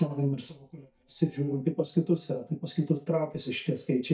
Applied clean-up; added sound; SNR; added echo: neural mask model DeepFilterNet 3.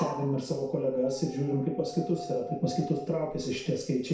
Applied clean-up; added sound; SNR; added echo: none; Dog; 13 dB; reverberation time 0.6 s.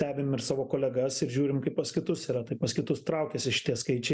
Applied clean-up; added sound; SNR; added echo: none; none; none; none.